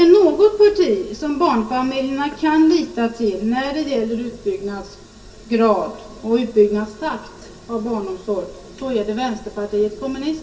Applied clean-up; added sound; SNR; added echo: none; none; none; reverberation time 0.2 s.